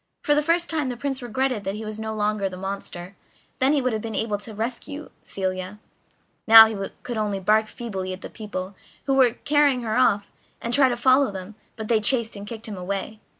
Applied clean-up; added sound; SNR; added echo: none; none; none; none.